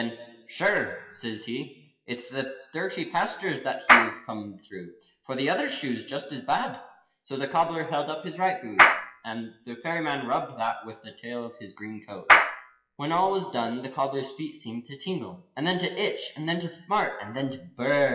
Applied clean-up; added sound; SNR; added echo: classical method WPE with log-MMSE.